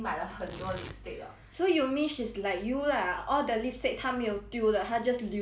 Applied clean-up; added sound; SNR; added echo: none; Tearing; 17 dB; none.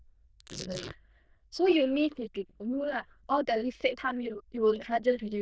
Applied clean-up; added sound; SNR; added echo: neural diffusion model UNIVERSE++.